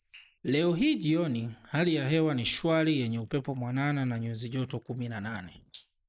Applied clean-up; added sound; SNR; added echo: neural mask model Resemble Enhance denoiser.